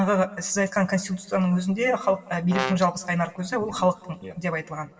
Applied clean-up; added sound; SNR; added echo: none; Brass instrument; 7 dB; reverberation time 2.2 s.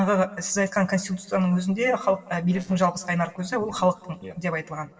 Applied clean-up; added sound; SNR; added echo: neural separator model SepFormer DNS4.